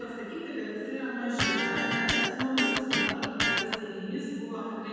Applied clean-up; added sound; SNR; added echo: none; Electric guitar; -4 dB; reverberation time 2.1 s.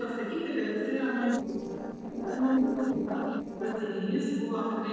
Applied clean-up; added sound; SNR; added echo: neural separator model SepFormer DNS4.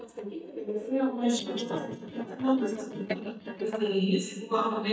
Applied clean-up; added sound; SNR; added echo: neural mask model DeepFilterNet 3.